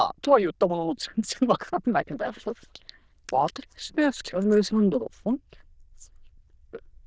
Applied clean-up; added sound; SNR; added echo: neural diffusion model UNIVERSE++.